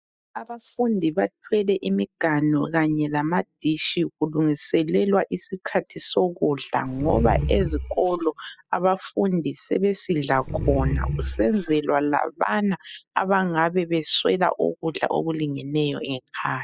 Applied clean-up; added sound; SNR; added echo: classical method spectral subtraction.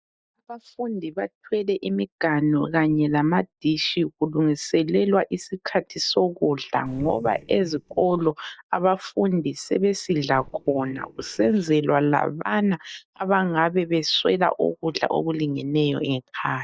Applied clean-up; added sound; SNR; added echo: neural mask model DeepFilterNet 3.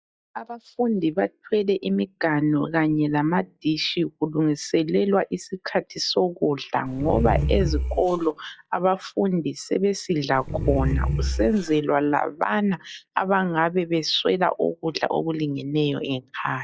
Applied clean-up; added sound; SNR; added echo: classical method log-MMSE.